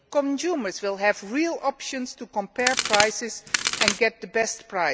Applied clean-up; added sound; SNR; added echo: none; Crack; -2 dB; none.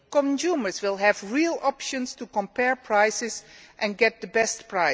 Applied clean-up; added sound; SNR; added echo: none; none; none; none.